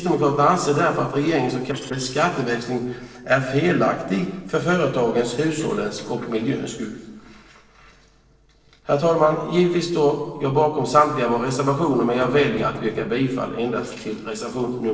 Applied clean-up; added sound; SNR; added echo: neural separator model SepFormer DNS4.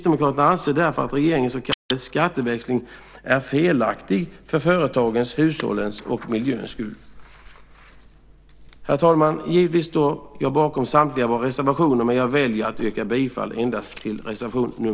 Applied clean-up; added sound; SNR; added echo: none; none; none; none.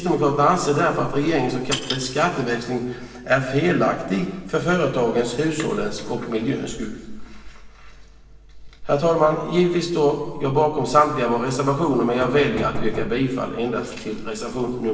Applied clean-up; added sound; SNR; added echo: none; Knock; 13 dB; reverberation time 1.4 s.